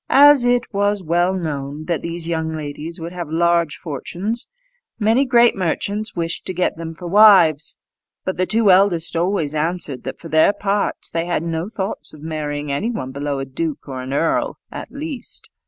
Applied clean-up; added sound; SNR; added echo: none; none; none; none.